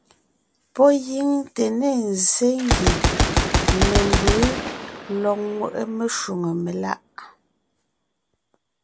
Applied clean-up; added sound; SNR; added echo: none; Gunshot, gunfire; 1 dB; none.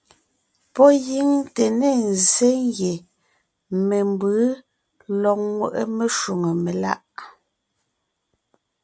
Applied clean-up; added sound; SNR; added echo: none; none; none; none.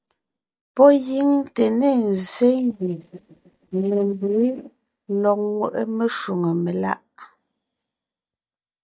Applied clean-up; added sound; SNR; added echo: neural mask model DeepFilterNet 3.